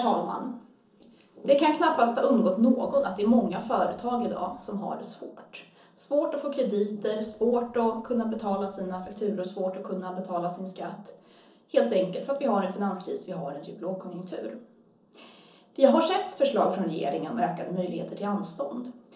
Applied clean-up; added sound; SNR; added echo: neural separator model SepFormer DNS4.